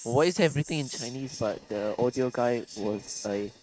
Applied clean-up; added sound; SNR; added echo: neural mask model RNNoise.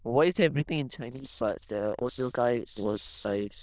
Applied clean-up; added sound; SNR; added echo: neural diffusion model UNIVERSE++.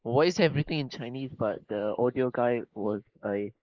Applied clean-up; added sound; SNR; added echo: neural mask model Resemble Enhance denoiser.